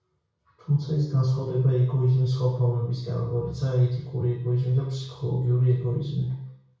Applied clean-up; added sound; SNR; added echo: none; none; none; reverberation time 0.6 s.